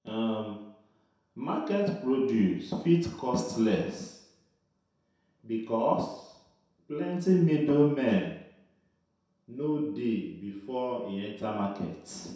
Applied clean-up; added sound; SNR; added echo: none; none; none; reverberation time 0.7 s.